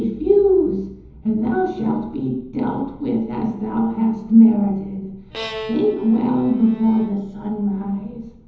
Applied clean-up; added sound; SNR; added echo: none; Bowed string instrument; 16 dB; reverberation time 1.3 s.